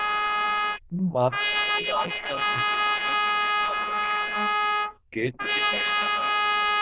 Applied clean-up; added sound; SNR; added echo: neural diffusion model UNIVERSE++.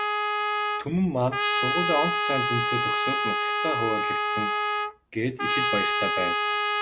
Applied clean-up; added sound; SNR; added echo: none; Trumpet; -4 dB; none.